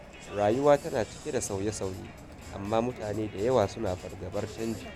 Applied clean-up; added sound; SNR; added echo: none; Crowd; 14 dB; none.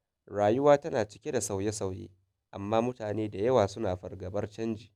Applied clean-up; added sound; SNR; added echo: none; none; none; none.